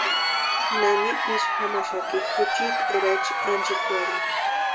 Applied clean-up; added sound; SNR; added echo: none; Crowd; -4 dB; reverberation time 0.2 s.